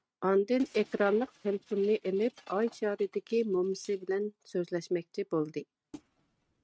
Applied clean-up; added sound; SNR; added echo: neural mask model RNNoise.